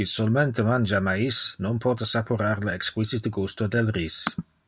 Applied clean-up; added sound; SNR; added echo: none; none; none; none.